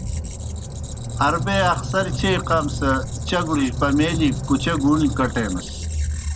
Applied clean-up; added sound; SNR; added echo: none; Squeak; 4 dB; none.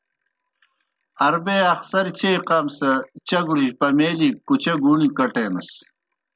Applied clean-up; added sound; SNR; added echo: none; none; none; none.